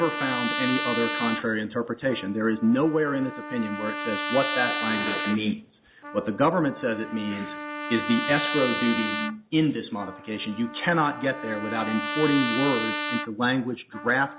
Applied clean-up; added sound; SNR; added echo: none; Trumpet; 6 dB; none.